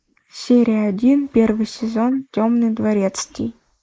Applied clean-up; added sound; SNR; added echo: neural mask model Resemble Enhance denoiser.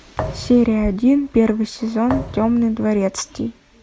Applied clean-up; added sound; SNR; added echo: none; Thump, thud; 12 dB; none.